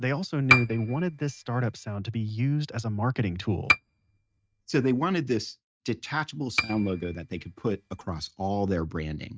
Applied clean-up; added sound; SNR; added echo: neural mask model RNNoise.